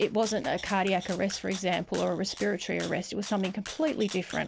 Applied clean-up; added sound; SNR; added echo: none; Rattle (instrument); 15 dB; none.